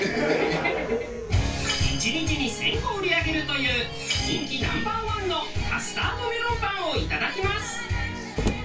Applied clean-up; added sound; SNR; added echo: none; Slam; 15 dB; reverberation time 0.2 s.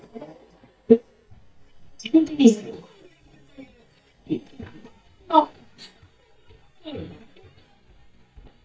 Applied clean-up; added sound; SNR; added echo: neural mask model DeepFilterNet 3.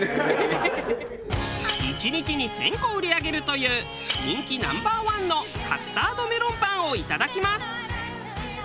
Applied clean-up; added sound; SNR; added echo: none; none; none; none.